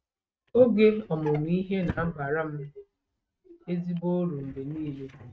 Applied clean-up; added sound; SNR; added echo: neural mask model RNNoise.